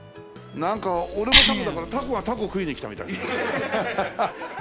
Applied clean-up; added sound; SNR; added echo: none; Cough; -2 dB; none.